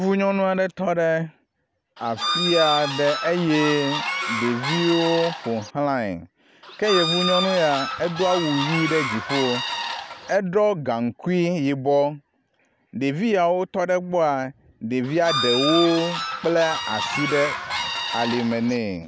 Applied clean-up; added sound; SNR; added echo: none; Bird / Fowl; 4 dB; none.